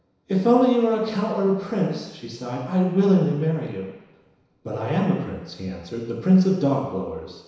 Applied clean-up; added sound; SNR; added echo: none; none; none; reverberation time 1.0 s.